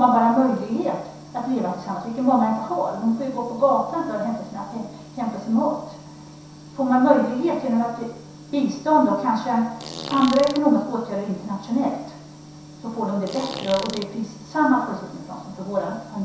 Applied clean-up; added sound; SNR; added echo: none; Fart; 12 dB; reverberation time 0.7 s.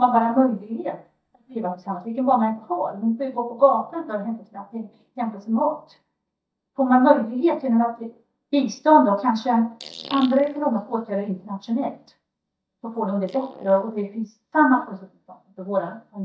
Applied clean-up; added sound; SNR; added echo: neural mask model DeepFilterNet 3.